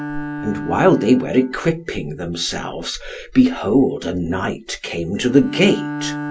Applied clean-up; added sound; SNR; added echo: none; Bowed string instrument; 12 dB; none.